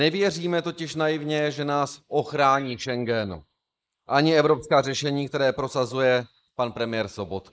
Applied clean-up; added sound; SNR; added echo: neural mask model Resemble Enhance denoiser.